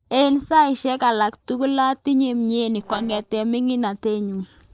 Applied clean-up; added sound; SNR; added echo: neural separator model SepFormer DNS4.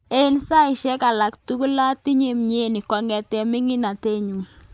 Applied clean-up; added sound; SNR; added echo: none; none; none; none.